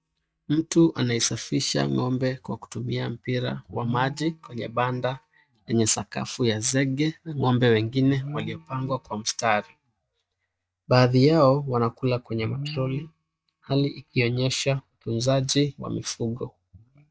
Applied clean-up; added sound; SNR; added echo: neural mask model DeepFilterNet 3.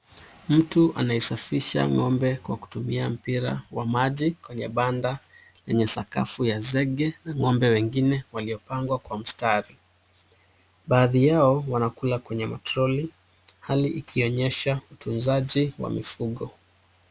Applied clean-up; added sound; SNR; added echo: none; none; none; none.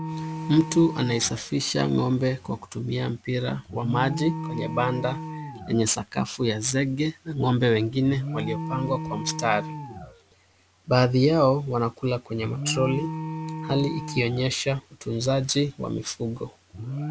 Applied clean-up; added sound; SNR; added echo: none; Alarm; 10 dB; none.